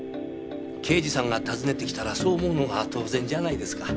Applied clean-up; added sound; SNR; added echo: none; Telephone; 18 dB; none.